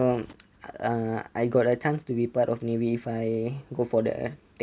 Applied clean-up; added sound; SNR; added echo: none; none; none; none.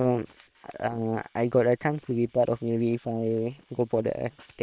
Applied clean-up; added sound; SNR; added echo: neural separator model SepFormer WHAM!.